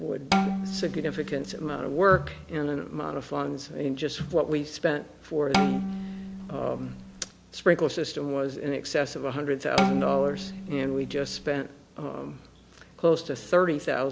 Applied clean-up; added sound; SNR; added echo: none; Bowed string instrument; 2 dB; none.